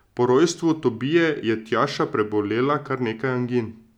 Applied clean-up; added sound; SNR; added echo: none; none; none; none.